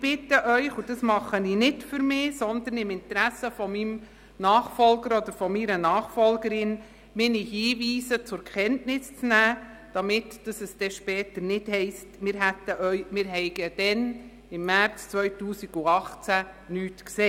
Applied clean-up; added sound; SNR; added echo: none; none; none; none.